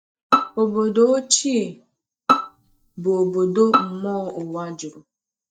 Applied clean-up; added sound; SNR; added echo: neural mask model DeepFilterNet 3.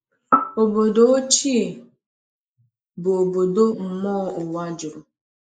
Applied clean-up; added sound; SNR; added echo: neural mask model Resemble Enhance denoiser.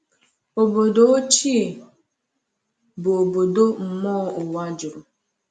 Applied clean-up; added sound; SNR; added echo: none; none; none; none.